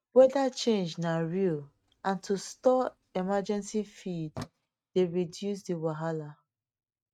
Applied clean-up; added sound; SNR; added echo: neural mask model RNNoise.